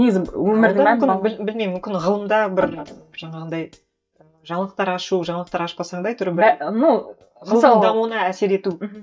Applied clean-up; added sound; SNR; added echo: neural mask model DeepFilterNet 3.